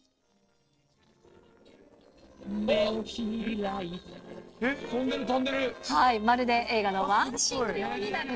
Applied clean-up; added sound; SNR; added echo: neural separator model SepFormer DNS4.